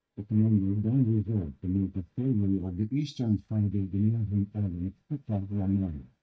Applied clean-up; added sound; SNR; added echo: neural mask model DeepFilterNet 3.